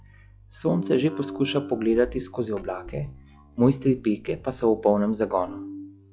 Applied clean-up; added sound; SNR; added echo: classical method log-MMSE.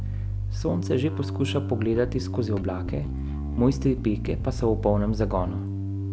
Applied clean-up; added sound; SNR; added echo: none; Bass guitar; 2 dB; none.